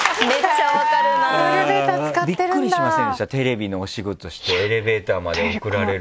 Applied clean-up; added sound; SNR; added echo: none; none; none; none.